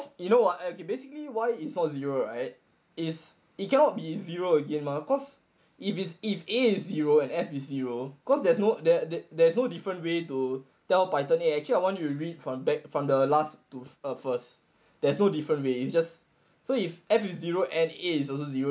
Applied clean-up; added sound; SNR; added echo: none; none; none; none.